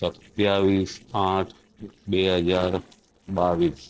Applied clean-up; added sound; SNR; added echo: neural separator model SepFormer DNS4.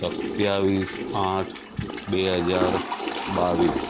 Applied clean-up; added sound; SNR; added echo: none; Toilet flush / Water; 4 dB; none.